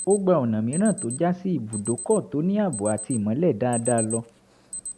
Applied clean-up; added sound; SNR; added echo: none; Alarm; 12 dB; none.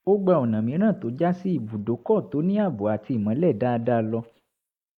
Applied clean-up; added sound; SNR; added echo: neural mask model Resemble Enhance denoiser.